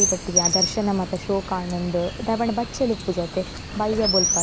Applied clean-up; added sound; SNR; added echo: none; Chirp, tweet; 2 dB; none.